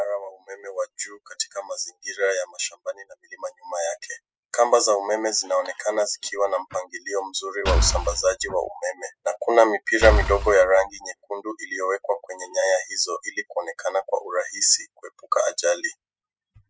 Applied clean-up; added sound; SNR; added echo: classical method spectral subtraction.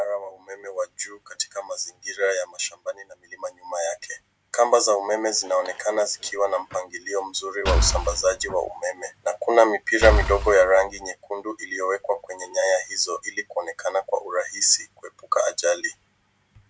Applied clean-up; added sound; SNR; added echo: none; Engine / Car; 0 dB; none.